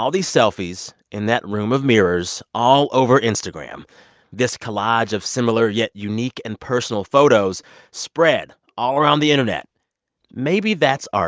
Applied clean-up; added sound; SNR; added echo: none; none; none; none.